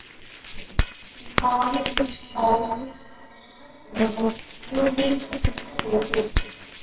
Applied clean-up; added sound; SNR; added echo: neural separator model SepFormer WHAMR!.